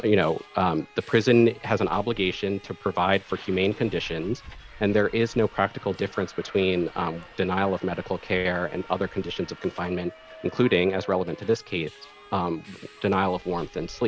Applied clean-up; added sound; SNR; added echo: none; Subway, metro, underground; 20 dB; none.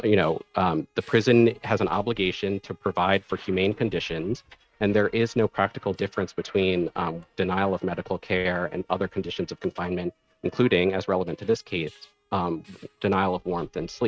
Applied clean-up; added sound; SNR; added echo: neural mask model RNNoise.